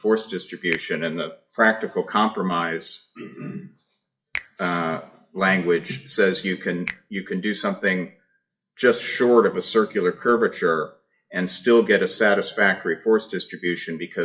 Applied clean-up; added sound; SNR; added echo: classical method WPE with log-MMSE.